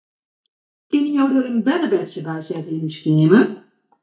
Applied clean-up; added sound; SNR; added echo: neural mask model DeepFilterNet 3.